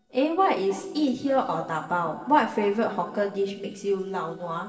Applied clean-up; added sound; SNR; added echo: neural separator model SepFormer DNS4.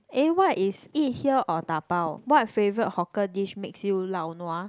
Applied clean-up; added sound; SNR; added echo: none; none; none; none.